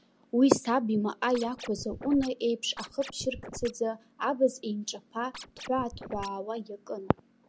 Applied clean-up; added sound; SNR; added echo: none; Scratching (performance technique); 13 dB; none.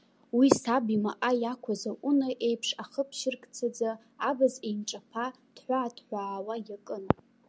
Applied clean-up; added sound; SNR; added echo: none; none; none; none.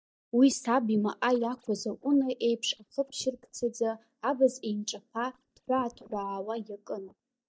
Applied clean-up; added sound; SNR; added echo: neural mask model DeepFilterNet 3.